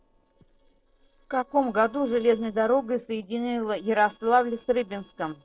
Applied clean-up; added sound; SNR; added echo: neural separator model SepFormer DNS4.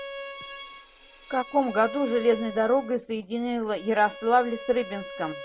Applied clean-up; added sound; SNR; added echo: none; Bowed string instrument; 14 dB; none.